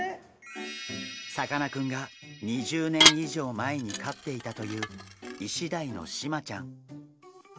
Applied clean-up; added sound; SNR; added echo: none; Dishes, pots, and pans / Glass; -4 dB; none.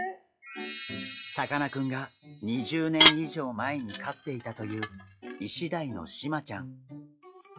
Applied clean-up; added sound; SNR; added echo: classical method log-MMSE.